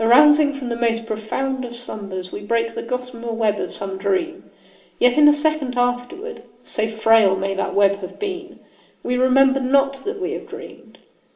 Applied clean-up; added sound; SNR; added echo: none; none; none; reverberation time 1.2 s.